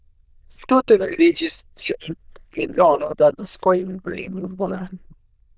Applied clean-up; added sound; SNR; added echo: neural diffusion model UNIVERSE++.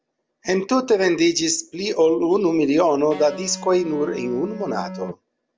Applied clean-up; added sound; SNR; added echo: none; Electric guitar; 13 dB; none.